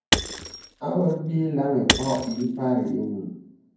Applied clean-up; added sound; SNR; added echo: none; Shatter / Crushing; 3 dB; reverberation time 0.9 s.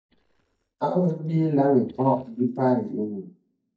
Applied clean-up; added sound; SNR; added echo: neural mask model DeepFilterNet 3.